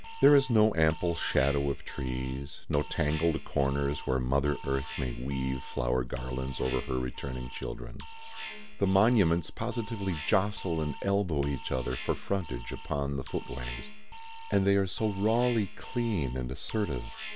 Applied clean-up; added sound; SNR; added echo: none; Alarm; 10 dB; none.